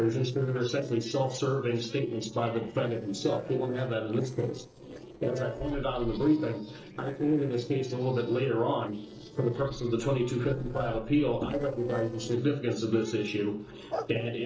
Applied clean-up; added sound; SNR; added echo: neural separator model SepFormer DNS4.